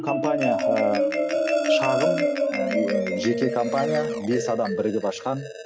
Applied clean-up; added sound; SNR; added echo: none; Marimba, xylophone; -2 dB; none.